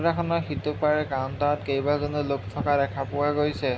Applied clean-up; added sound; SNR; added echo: none; none; none; none.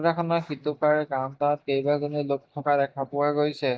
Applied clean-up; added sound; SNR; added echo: neural mask model DeepFilterNet 3.